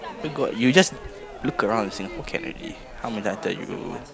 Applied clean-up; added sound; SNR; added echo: none; Crowd / Fireworks; 13 dB; none.